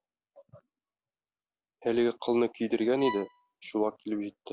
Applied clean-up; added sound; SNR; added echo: none; Bowed string instrument; 9 dB; none.